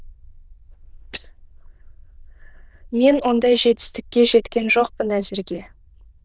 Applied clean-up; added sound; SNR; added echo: neural diffusion model UNIVERSE++.